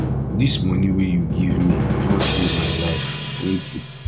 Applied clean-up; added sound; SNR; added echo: none; Drum; 1 dB; none.